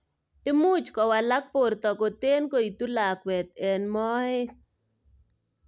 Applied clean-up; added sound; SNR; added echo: none; none; none; none.